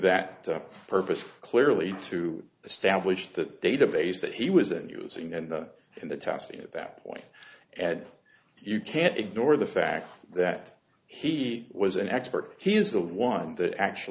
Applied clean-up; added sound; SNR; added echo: none; none; none; none.